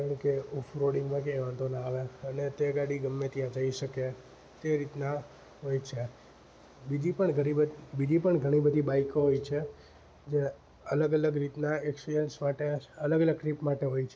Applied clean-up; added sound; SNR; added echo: none; none; none; none.